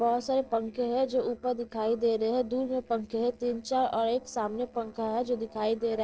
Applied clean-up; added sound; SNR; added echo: neural separator model SepFormer DNS4.